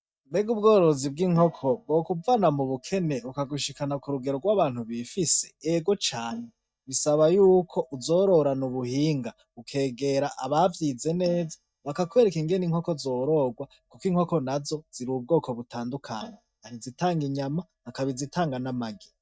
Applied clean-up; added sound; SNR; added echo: neural mask model DeepFilterNet 3.